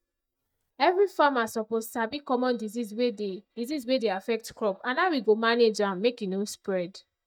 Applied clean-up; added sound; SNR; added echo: neural mask model DeepFilterNet 3.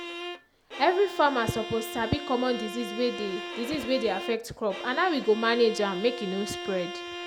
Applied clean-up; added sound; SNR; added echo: none; Bowed string instrument; 10 dB; none.